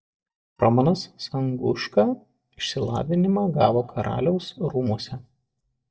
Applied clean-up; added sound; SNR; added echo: neural mask model DeepFilterNet 3.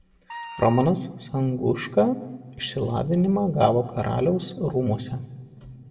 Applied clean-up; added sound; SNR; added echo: none; Wind instrument, woodwind instrument; 16 dB; reverberation time 1.0 s.